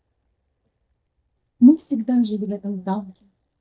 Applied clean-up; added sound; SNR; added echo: neural mask model DeepFilterNet 3.